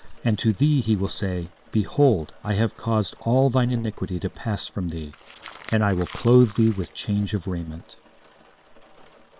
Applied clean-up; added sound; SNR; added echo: neural separator model SepFormer WHAM!.